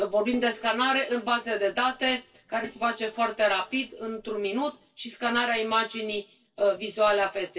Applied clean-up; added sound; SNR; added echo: neural separator model SepFormer DNS4.